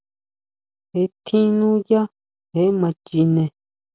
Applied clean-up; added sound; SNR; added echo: none; none; none; none.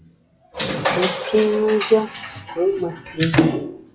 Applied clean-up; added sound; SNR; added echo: classical method WPE with log-MMSE.